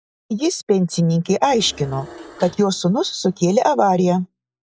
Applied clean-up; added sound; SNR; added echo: classical method log-MMSE.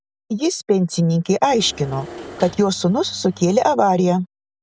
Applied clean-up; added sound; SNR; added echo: none; Engine / Mechanisms; 19 dB; none.